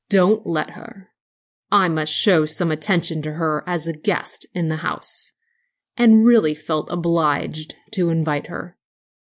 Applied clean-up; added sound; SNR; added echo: neural mask model Resemble Enhance denoiser.